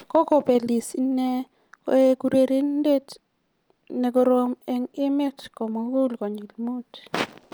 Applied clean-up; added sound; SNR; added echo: none; none; none; none.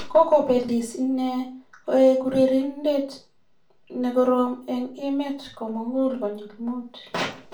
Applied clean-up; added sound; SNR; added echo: none; none; none; reverberation time 0.3 s.